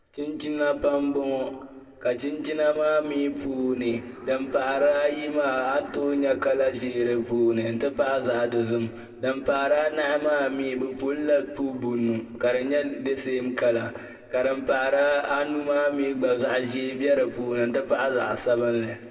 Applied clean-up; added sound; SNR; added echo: neural separator model SepFormer DNS4.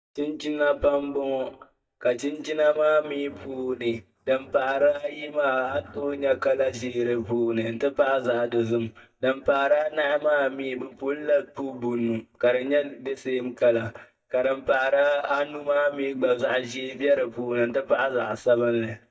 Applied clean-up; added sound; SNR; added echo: neural mask model DeepFilterNet 3.